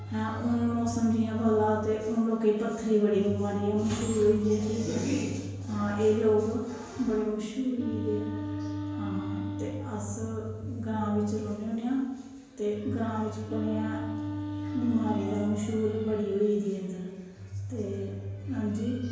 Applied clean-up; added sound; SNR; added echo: none; Wind instrument, woodwind instrument; 8 dB; reverberation time 1.2 s.